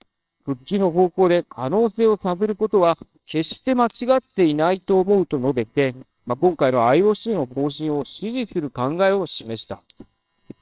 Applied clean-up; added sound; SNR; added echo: neural separator model SepFormer WHAMR!.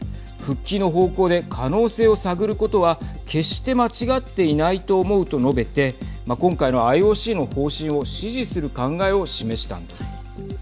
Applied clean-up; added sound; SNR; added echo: none; none; none; none.